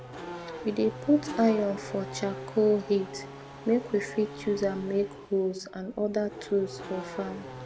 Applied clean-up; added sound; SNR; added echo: none; Race car, auto racing / Accelerating, revving, vroom; 12 dB; none.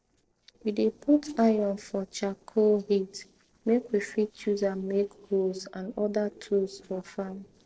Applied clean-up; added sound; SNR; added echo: neural separator model SepFormer DNS4.